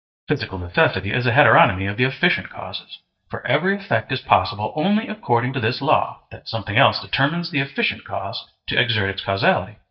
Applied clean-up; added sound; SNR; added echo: neural mask model DeepFilterNet 3.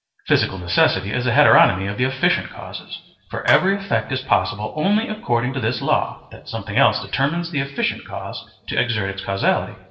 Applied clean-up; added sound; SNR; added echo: neural separator model SepFormer DNS4.